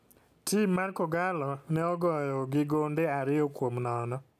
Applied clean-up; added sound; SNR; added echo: none; none; none; none.